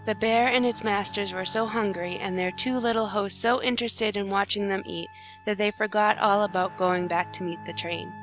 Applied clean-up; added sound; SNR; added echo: none; Wind instrument, woodwind instrument + Guitar; 17 dB; none.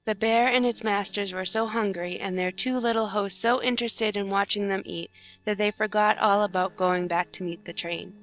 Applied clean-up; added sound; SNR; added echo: neural separator model SepFormer DNS4.